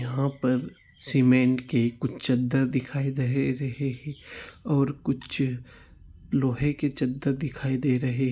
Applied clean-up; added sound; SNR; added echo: none; none; none; none.